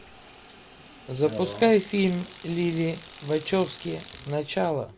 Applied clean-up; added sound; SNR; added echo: none; Bathtub (filling or washing) / Water tap, faucet + Tools; 16 dB; none.